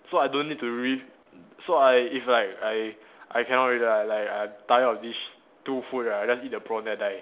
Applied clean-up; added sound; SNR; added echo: none; none; none; none.